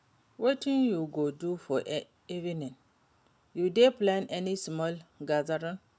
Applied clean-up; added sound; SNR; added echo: none; none; none; none.